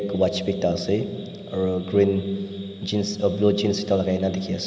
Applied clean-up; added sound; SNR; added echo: none; none; none; none.